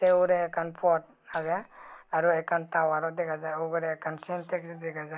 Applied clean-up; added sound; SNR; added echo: none; Tambourine; 12 dB; none.